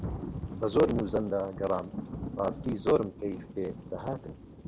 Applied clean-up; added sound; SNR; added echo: none; Thunder / Rain; 9 dB; none.